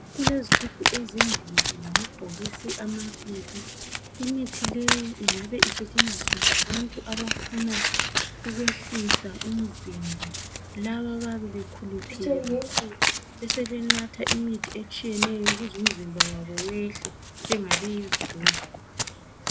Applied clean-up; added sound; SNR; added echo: none; Domestic sounds, home sounds; -4 dB; none.